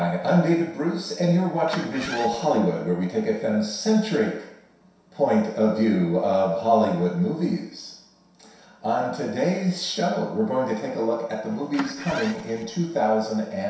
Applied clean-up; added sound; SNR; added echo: none; Engine starting; 13 dB; reverberation time 0.7 s.